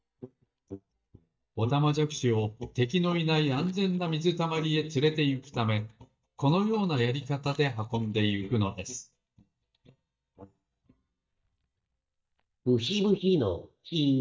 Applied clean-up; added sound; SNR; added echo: neural mask model DeepFilterNet 3.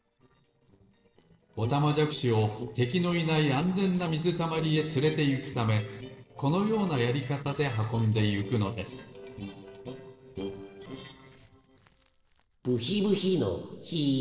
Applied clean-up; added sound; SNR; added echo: neural separator model SepFormer DNS4.